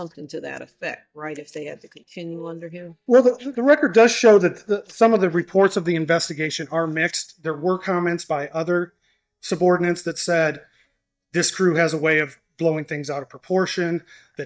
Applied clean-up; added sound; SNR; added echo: neural mask model DeepFilterNet 3.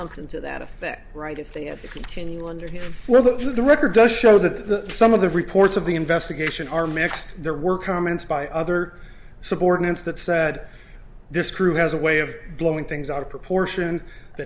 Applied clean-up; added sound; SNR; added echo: none; none; none; none.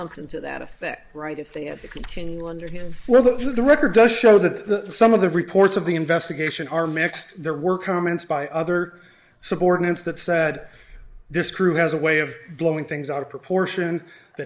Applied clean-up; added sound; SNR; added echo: neural mask model Resemble Enhance denoiser.